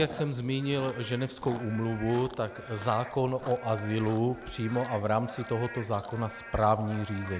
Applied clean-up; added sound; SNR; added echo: none; Chewing, mastication + Rain / Frog; 16 dB; none.